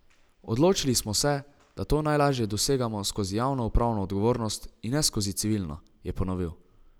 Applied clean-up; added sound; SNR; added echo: none; none; none; none.